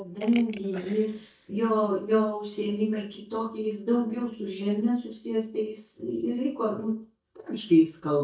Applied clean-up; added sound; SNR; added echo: neural mask model DeepFilterNet 3.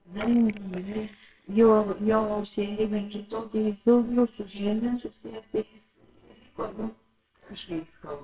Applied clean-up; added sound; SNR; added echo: neural separator model SepFormer WHAMR!.